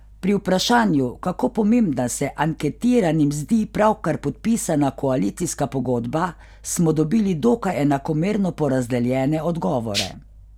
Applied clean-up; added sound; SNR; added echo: none; Rattle (instrument); 6 dB; none.